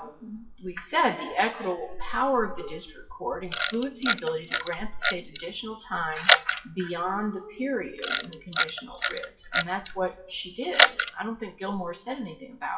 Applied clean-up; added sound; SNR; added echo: classical method WPE with log-MMSE.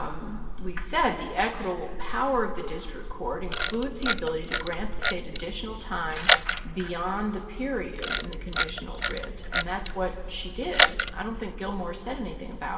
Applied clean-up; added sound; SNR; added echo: none; Camera; 0 dB; reverberation time 2.3 s.